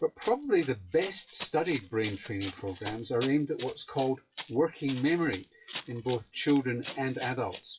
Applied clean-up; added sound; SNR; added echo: classical method WPE with log-MMSE.